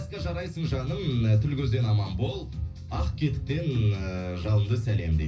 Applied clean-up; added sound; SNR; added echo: none; none; none; reverberation time 0.4 s.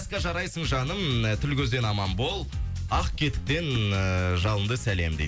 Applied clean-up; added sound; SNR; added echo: none; none; none; none.